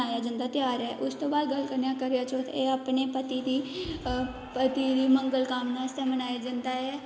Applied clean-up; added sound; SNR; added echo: none; Applause / Cheering; 19 dB; reverberation time 1.1 s.